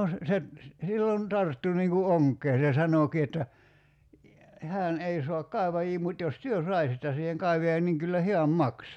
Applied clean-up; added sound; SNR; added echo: none; none; none; none.